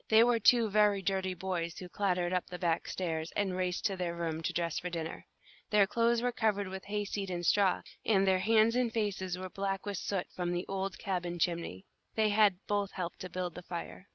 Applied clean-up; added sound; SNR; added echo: none; none; none; none.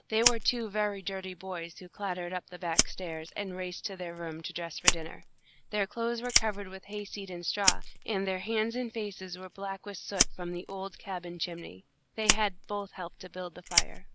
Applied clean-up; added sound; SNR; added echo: none; Fire; 0 dB; none.